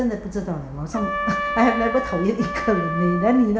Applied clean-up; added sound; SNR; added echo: none; Trumpet; 7 dB; reverberation time 1.3 s.